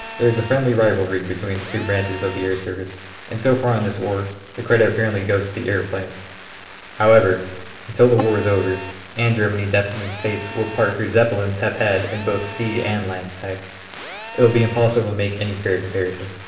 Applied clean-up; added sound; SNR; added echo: none; Telephone; 15 dB; reverberation time 0.8 s.